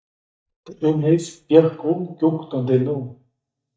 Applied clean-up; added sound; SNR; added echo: neural mask model DeepFilterNet 3.